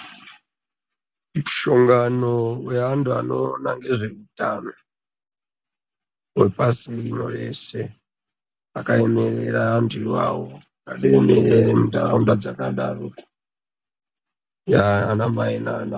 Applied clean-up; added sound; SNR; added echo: none; none; none; none.